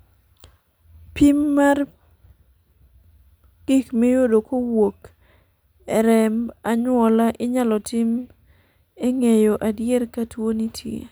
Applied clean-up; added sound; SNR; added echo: none; none; none; none.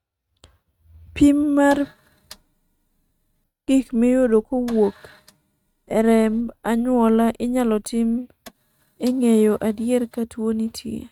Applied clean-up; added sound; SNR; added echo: neural mask model RNNoise.